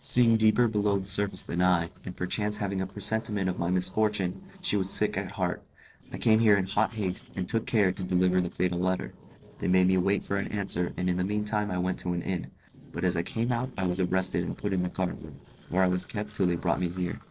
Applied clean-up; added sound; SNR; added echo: neural separator model SepFormer DNS4.